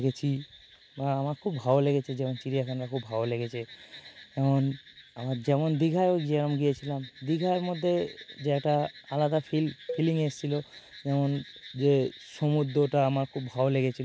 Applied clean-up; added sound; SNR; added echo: none; Cowbell; 16 dB; none.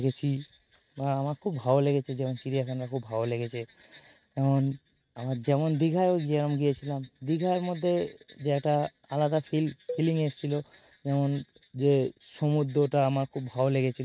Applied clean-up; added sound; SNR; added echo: neural mask model RNNoise.